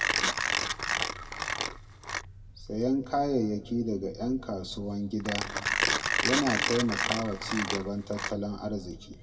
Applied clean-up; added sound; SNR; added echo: none; Mechanisms; 0 dB; reverberation time 1.1 s.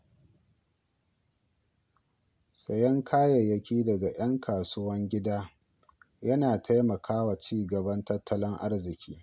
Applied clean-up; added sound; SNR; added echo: none; none; none; none.